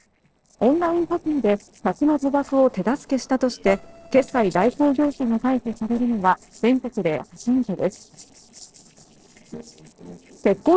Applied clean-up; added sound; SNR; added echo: neural separator model SepFormer DNS4.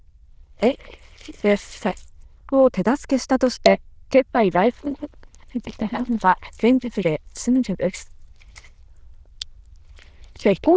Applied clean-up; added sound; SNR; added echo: neural diffusion model UNIVERSE++.